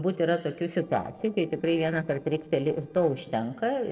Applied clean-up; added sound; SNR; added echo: neural separator model SepFormer DNS4.